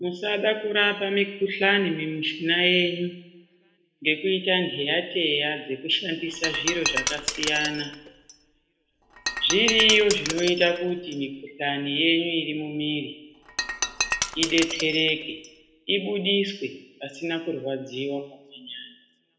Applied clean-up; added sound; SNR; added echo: none; Shatter; 6 dB; reverberation time 0.9 s.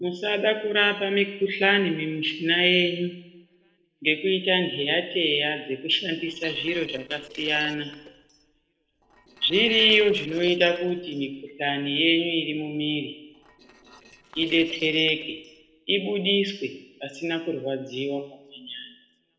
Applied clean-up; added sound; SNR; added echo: neural separator model SepFormer DNS4.